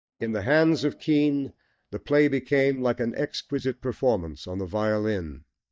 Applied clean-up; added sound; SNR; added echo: neural mask model DeepFilterNet 3.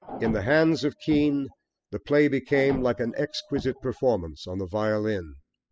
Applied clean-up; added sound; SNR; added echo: classical method spectral subtraction.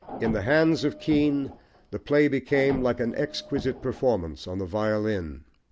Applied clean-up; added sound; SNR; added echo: none; Printer; 14 dB; none.